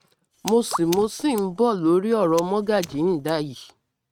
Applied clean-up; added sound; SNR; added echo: neural mask model RNNoise.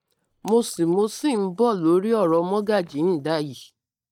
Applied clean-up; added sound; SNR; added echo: neural mask model DeepFilterNet 3.